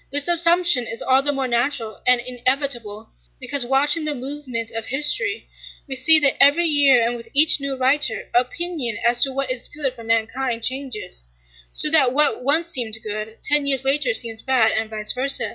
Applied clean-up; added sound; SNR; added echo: none; none; none; none.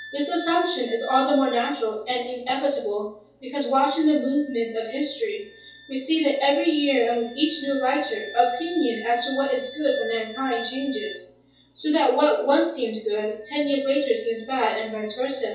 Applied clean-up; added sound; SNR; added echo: none; Wind instrument, woodwind instrument; 17 dB; reverberation time 0.6 s.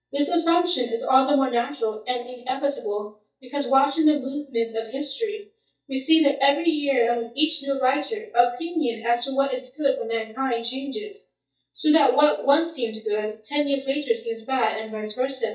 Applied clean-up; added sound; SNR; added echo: neural mask model DeepFilterNet 3.